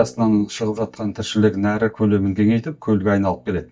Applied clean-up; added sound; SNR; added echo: neural mask model DeepFilterNet 3.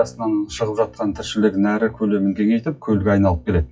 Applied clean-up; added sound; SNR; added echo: classical method WPE with log-MMSE.